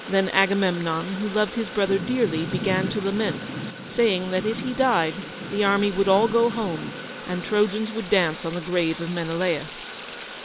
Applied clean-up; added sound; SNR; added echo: none; Thunder / Rain; 10 dB; none.